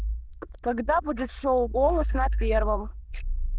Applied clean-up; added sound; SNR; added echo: neural diffusion model UNIVERSE++.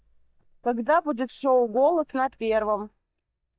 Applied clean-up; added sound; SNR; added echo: neural mask model DeepFilterNet 3.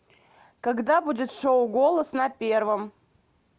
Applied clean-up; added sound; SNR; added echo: none; none; none; none.